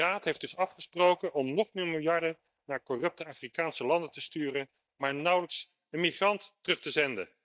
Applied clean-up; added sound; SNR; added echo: neural mask model DeepFilterNet 3.